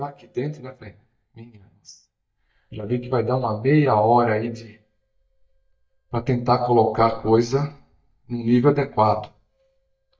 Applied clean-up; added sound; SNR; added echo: neural mask model DeepFilterNet 3.